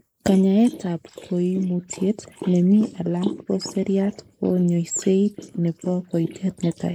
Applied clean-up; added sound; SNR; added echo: neural mask model Resemble Enhance denoiser.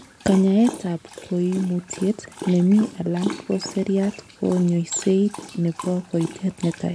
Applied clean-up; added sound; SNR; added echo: none; Dog; 15 dB; none.